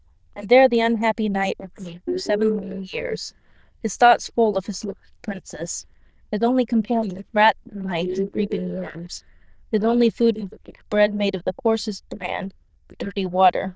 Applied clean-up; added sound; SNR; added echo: neural diffusion model UNIVERSE++.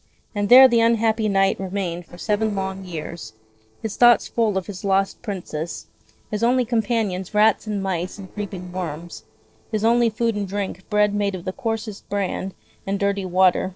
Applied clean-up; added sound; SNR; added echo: neural separator model SepFormer DNS4.